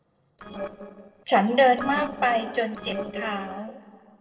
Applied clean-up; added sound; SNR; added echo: neural separator model SepFormer DNS4.